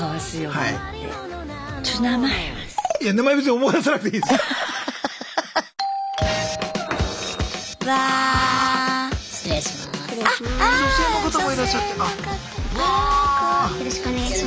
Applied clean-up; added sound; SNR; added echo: none; none; none; none.